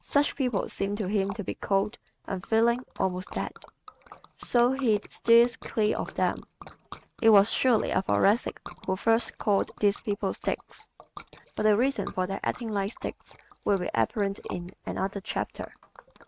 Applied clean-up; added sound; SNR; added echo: neural mask model RNNoise.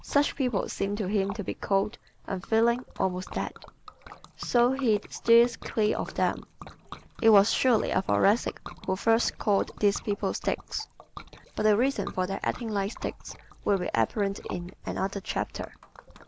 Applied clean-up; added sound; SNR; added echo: none; Liquid; 18 dB; none.